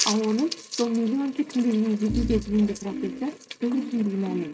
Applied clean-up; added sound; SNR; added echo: neural mask model RNNoise.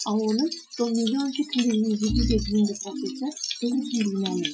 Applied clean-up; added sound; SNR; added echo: classical method Wiener filter.